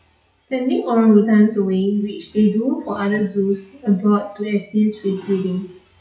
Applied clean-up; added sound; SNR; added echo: classical method WPE with log-MMSE.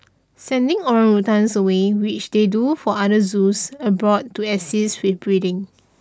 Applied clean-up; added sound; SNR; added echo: none; none; none; none.